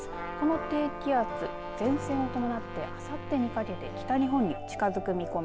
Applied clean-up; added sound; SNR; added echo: none; Trumpet; 12 dB; none.